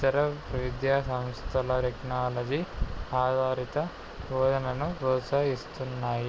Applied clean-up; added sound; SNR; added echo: none; none; none; none.